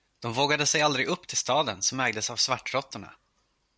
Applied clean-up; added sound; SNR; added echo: none; none; none; none.